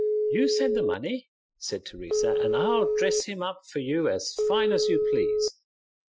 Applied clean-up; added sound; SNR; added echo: classical method Wiener filter.